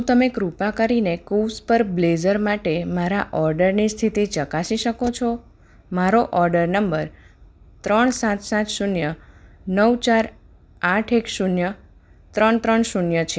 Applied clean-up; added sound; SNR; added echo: none; none; none; none.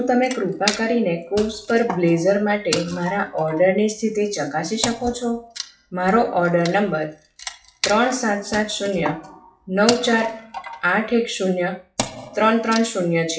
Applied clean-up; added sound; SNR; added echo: classical method WPE with log-MMSE.